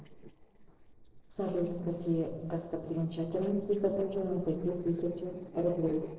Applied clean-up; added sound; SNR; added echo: neural separator model SepFormer DNS4.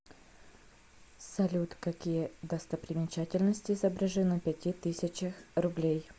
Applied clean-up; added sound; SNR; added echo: none; none; none; none.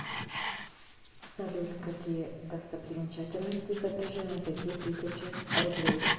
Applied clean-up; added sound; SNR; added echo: none; Domestic sounds, home sounds; -1 dB; reverberation time 1.2 s.